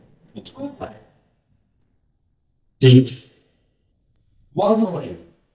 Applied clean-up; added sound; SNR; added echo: neural mask model DeepFilterNet 3.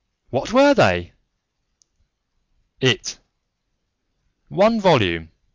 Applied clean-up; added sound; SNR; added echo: none; none; none; none.